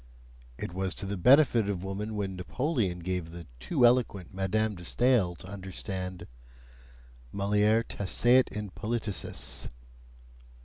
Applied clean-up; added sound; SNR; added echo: none; none; none; none.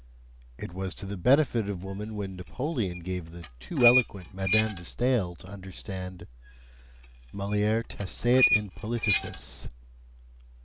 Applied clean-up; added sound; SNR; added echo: none; Squeak; 4 dB; none.